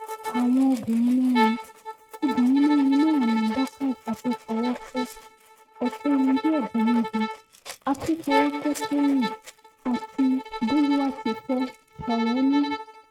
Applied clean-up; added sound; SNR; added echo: neural mask model RNNoise.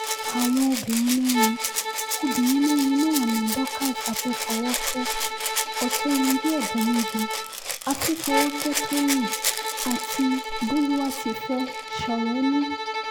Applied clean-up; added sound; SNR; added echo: none; Bowed string instrument + Rattle (instrument); 3 dB; none.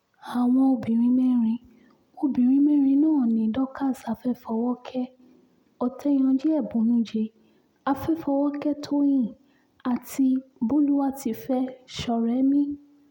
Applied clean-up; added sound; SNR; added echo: none; none; none; none.